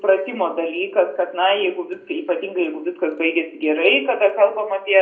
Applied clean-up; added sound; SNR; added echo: none; none; none; reverberation time 0.4 s.